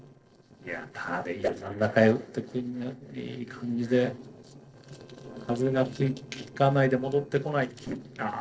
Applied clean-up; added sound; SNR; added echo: neural separator model SepFormer DNS4.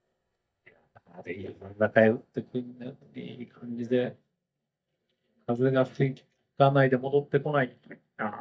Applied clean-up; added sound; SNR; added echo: neural mask model DeepFilterNet 3.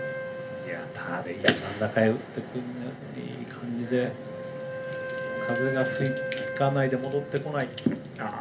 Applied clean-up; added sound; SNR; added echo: none; Wind instrument, woodwind instrument; 7 dB; reverberation time 0.3 s.